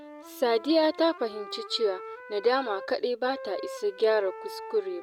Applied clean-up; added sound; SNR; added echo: none; Wind instrument, woodwind instrument; 14 dB; none.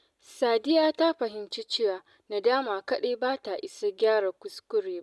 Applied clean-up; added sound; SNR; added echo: none; none; none; none.